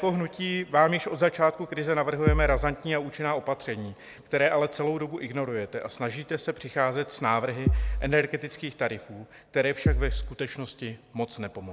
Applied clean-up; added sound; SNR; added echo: none; Bass drum; -3 dB; none.